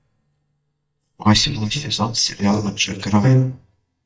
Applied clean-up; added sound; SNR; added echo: neural mask model DeepFilterNet 3.